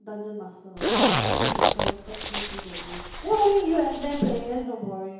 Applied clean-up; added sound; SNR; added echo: none; Zipper (clothing); -1 dB; reverberation time 2.2 s.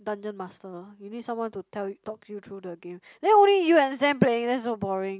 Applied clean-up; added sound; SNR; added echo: none; none; none; none.